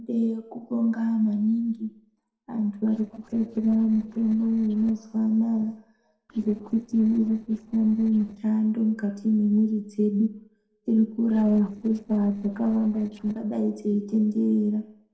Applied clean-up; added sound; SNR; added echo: neural separator model SepFormer DNS4.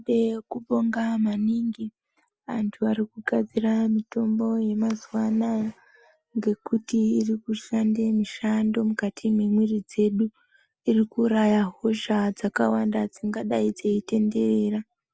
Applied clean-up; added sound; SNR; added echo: none; none; none; none.